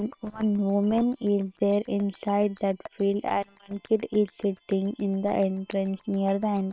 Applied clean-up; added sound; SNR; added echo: neural separator model SepFormer WHAM!.